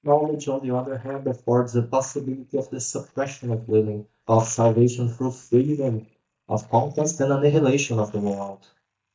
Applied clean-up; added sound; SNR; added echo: neural mask model DeepFilterNet 3.